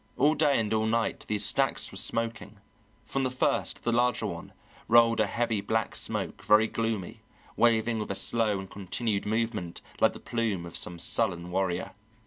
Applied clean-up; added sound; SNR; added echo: none; none; none; none.